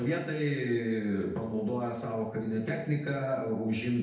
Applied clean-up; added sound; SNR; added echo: none; none; none; reverberation time 0.8 s.